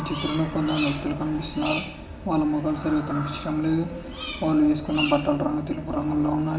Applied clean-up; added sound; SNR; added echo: none; Bird vocalization, bird call, bird song; 14 dB; reverberation time 1.1 s.